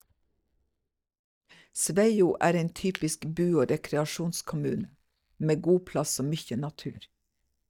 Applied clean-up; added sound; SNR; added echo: neural mask model DeepFilterNet 3.